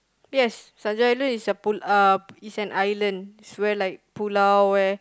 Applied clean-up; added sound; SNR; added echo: none; none; none; none.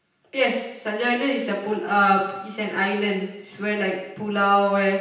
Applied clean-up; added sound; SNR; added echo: none; none; none; reverberation time 0.9 s.